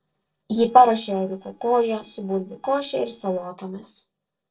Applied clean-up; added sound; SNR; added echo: neural separator model SepFormer DNS4.